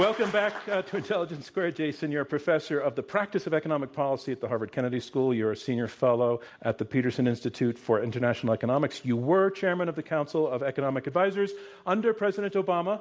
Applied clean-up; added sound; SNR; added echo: none; none; none; none.